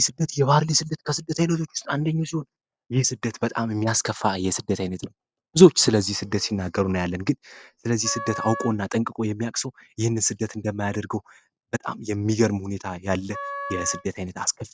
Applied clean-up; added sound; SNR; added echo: none; Wind instrument, woodwind instrument; 11 dB; none.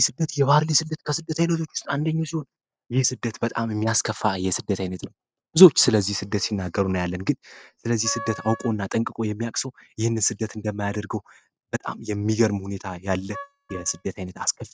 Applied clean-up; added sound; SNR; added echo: neural mask model RNNoise.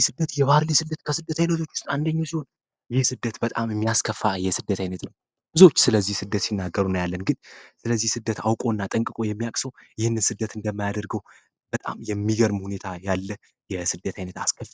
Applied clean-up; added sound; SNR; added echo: none; none; none; none.